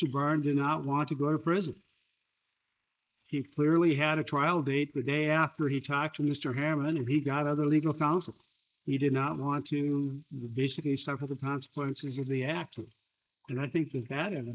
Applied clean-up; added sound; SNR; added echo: neural mask model Resemble Enhance denoiser.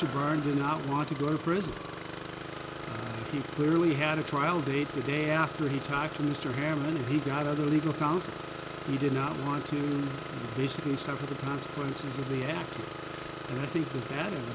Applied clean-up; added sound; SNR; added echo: none; Engine starting; 8 dB; none.